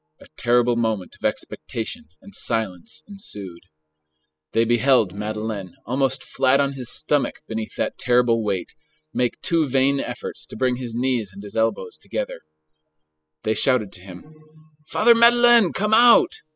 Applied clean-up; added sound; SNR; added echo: classical method spectral subtraction.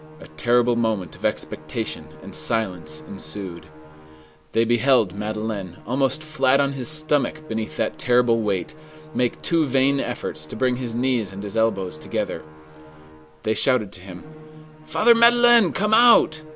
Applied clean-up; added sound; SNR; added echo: none; Musical instrument; 19 dB; none.